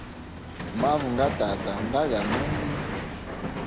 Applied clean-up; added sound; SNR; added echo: none; Hammer; 3 dB; none.